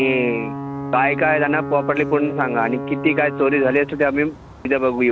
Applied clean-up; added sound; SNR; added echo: none; Alarm / Ocean / Boat, Water vehicle; 9 dB; none.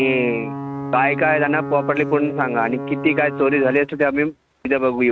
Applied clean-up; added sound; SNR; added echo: neural mask model RNNoise.